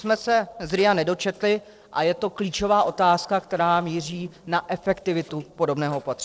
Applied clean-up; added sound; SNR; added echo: neural separator model SepFormer DNS4.